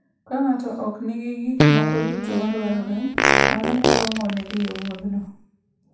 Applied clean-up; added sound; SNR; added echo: none; Fart; -5 dB; reverberation time 0.7 s.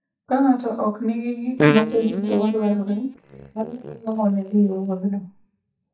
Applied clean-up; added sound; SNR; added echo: neural mask model DeepFilterNet 3.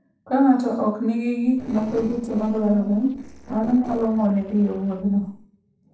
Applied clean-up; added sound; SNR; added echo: neural separator model SepFormer DNS4.